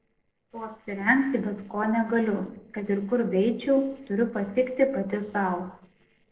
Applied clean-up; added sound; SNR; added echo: neural separator model SepFormer DNS4.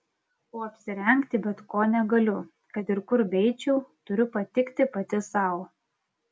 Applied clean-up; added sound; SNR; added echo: none; none; none; none.